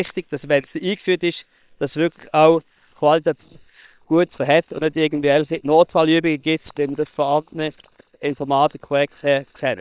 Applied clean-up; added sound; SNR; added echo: neural separator model SepFormer WHAM!.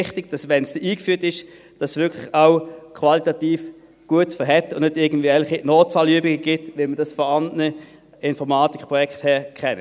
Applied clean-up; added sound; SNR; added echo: none; none; none; none.